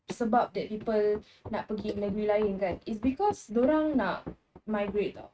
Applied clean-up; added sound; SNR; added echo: neural mask model RNNoise.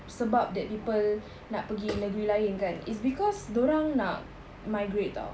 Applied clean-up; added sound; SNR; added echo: none; none; none; none.